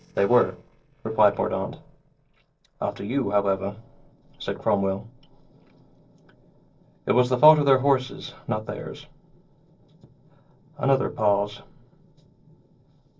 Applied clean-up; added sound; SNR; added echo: neural separator model SepFormer DNS4.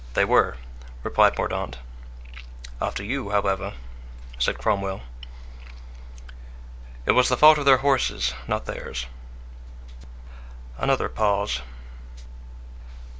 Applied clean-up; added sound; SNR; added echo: none; none; none; none.